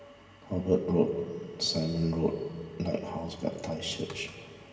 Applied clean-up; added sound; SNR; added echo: none; none; none; reverberation time 1.9 s.